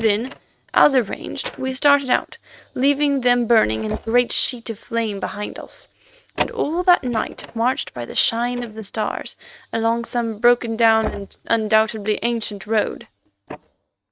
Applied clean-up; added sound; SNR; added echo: neural mask model RNNoise.